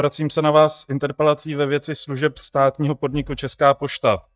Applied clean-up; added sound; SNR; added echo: neural mask model DeepFilterNet 3.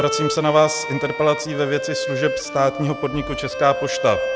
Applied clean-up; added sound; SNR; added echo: none; Bowed string instrument; 6 dB; none.